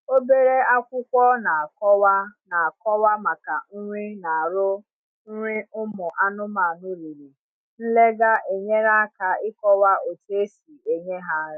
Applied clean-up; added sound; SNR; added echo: none; none; none; none.